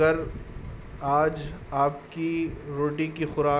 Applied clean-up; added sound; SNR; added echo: none; none; none; none.